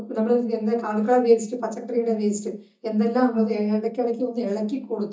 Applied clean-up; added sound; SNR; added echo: neural mask model DeepFilterNet 3.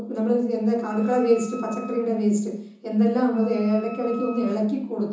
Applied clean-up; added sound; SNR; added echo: none; Wind instrument, woodwind instrument; 19 dB; reverberation time 0.6 s.